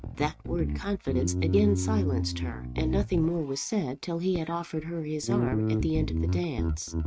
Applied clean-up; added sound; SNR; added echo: neural mask model RNNoise.